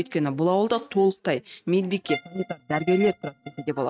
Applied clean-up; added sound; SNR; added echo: neural mask model RNNoise.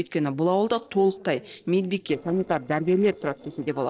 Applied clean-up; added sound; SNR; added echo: neural separator model SepFormer DNS4.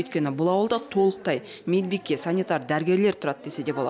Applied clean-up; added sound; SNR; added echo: none; none; none; none.